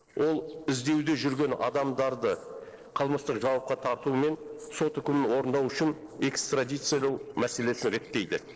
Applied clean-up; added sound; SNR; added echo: neural separator model SepFormer DNS4.